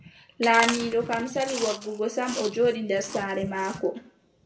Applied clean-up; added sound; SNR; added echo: none; Chewing, mastication; 10 dB; reverberation time 0.5 s.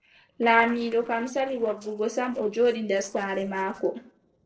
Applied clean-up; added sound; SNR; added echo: neural separator model SepFormer DNS4.